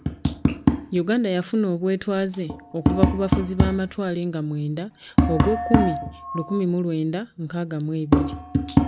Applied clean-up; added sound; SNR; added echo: none; Tap; -1 dB; none.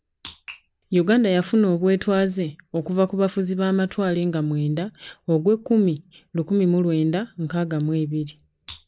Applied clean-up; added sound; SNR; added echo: none; none; none; none.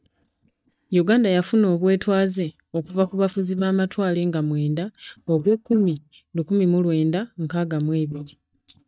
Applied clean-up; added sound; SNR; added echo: neural mask model DeepFilterNet 3.